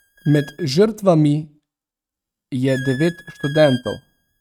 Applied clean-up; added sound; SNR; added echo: neural mask model RNNoise.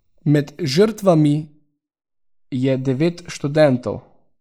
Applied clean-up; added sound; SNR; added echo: neural mask model Resemble Enhance denoiser.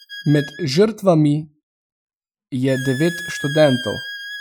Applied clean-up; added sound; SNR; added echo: classical method Wiener filter.